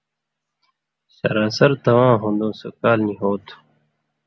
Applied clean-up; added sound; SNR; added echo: none; none; none; none.